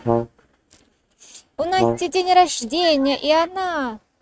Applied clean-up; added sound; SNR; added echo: neural mask model RNNoise.